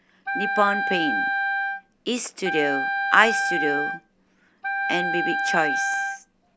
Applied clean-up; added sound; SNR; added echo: none; Wind instrument, woodwind instrument; -1 dB; none.